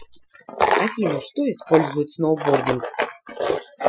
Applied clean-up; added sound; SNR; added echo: classical method Wiener filter.